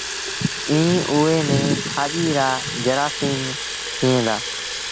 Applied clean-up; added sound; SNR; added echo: none; Fill (with liquid) / Water tap, faucet; 6 dB; none.